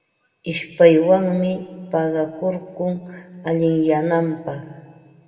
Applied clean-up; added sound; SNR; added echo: none; none; none; reverberation time 1.4 s.